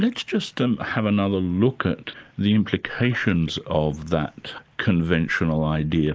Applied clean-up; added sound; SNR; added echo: neural mask model Resemble Enhance denoiser.